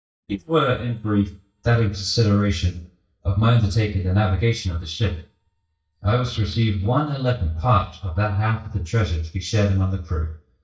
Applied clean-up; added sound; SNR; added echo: neural mask model DeepFilterNet 3.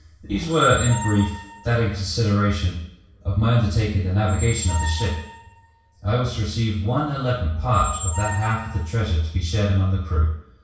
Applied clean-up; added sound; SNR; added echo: none; Squeak; 14 dB; reverberation time 0.6 s.